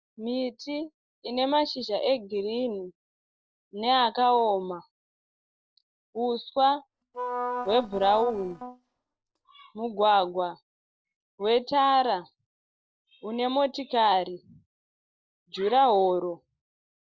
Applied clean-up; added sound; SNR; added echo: neural separator model SepFormer DNS4.